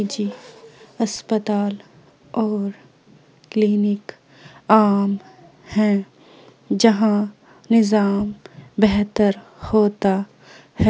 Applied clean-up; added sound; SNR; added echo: none; none; none; none.